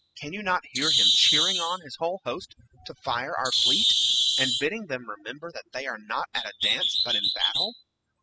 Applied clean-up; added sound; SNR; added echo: classical method spectral subtraction.